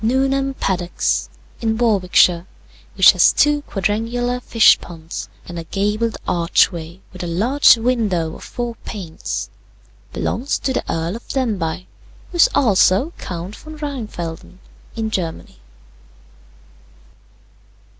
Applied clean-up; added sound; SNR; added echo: none; none; none; none.